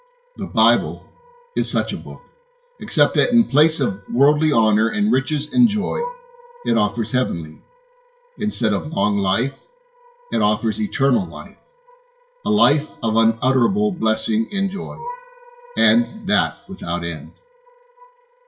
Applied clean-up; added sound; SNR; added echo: classical method WPE with log-MMSE.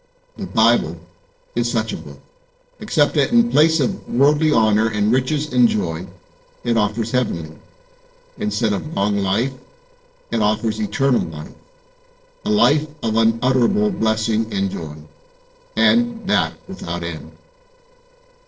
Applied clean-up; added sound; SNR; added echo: neural separator model SepFormer DNS4.